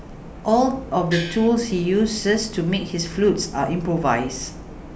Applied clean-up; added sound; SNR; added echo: none; Gong; 9 dB; none.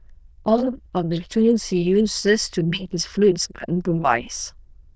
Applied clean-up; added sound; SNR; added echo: neural diffusion model UNIVERSE++.